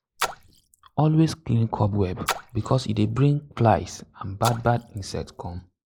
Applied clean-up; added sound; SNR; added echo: neural mask model Resemble Enhance denoiser.